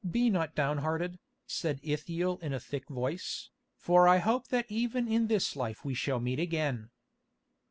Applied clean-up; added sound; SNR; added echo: none; none; none; none.